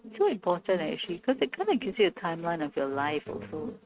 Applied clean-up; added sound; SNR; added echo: neural mask model RNNoise.